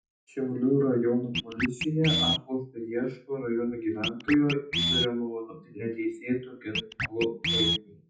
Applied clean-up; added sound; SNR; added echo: classical method WPE with log-MMSE.